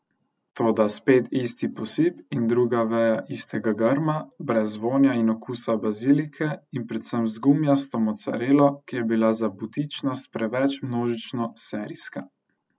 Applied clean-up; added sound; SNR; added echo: none; none; none; none.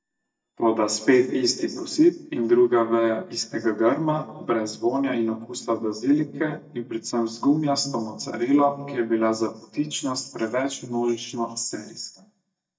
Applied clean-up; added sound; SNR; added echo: neural mask model DeepFilterNet 3.